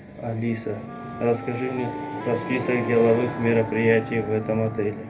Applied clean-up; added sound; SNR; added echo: none; Wind instrument, woodwind instrument; 12 dB; reverberation time 0.3 s.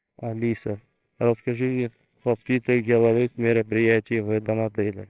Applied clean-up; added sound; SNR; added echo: neural separator model SepFormer WHAMR!.